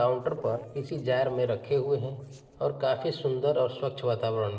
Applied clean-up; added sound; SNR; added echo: neural separator model SepFormer DNS4.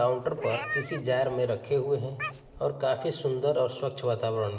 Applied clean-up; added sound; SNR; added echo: none; Meow; 10 dB; reverberation time 2.7 s.